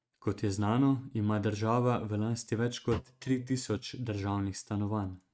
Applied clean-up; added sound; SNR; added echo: neural mask model RNNoise.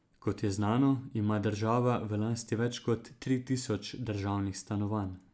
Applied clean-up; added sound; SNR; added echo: none; none; none; none.